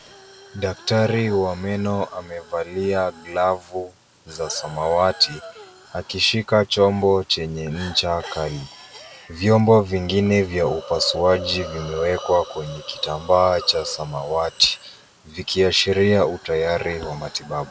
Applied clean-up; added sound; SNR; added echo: none; Hiss; 17 dB; none.